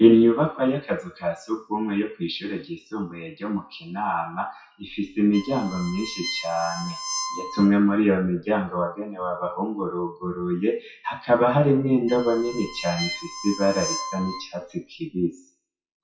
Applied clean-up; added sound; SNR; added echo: classical method WPE with log-MMSE.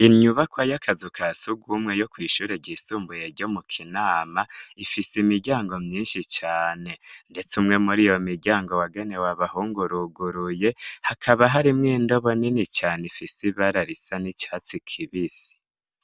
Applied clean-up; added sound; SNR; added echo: none; none; none; none.